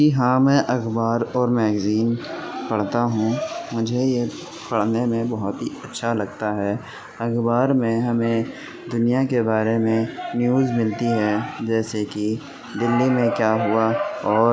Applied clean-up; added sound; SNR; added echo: none; none; none; none.